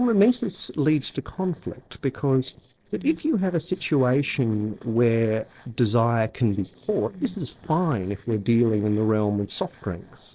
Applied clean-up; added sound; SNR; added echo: neural separator model SepFormer DNS4.